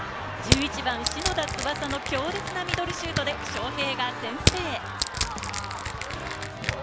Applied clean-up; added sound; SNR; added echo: none; Crushing; 1 dB; none.